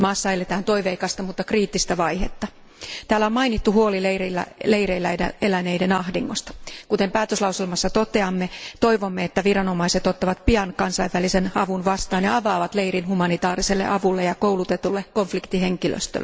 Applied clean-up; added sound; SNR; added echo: none; none; none; none.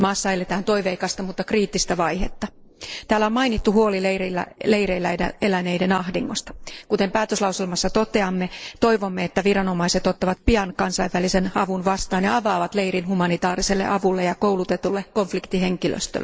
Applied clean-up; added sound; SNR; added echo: neural mask model Resemble Enhance denoiser.